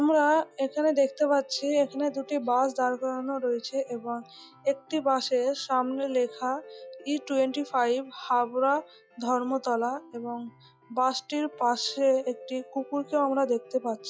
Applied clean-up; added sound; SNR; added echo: classical method log-MMSE.